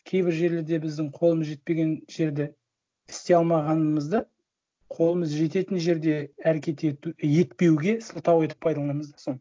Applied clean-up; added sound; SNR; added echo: none; none; none; none.